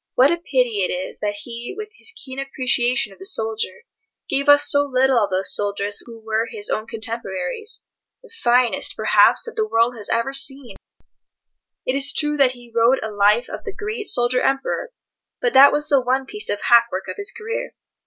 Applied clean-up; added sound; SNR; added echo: none; none; none; none.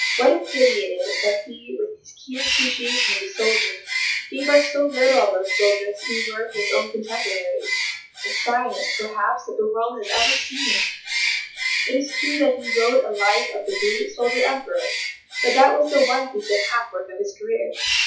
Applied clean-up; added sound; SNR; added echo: classical method WPE with log-MMSE.